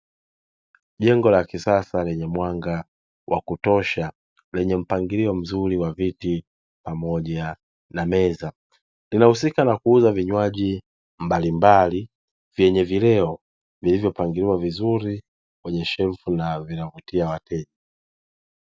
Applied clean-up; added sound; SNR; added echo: none; none; none; none.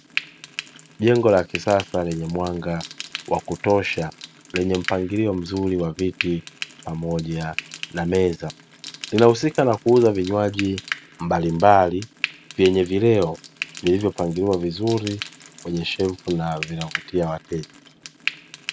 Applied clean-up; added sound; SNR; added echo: none; Frying (food); 14 dB; none.